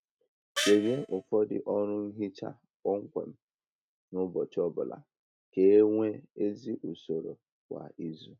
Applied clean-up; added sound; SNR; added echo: neural mask model RNNoise.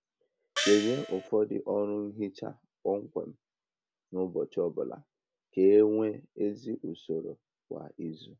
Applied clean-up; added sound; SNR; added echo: none; Gong; 3 dB; none.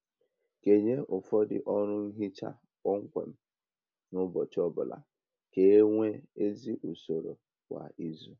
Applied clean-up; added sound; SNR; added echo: none; none; none; none.